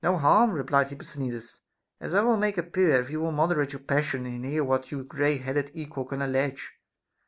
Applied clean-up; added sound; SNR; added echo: none; none; none; none.